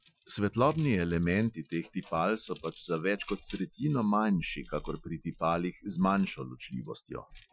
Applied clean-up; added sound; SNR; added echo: classical method Wiener filter.